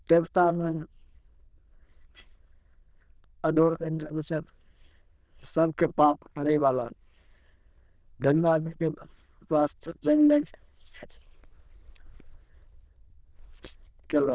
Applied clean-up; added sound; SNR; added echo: neural diffusion model UNIVERSE++.